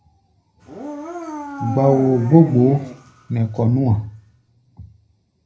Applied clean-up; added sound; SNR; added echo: none; Dog; 11 dB; reverberation time 0.4 s.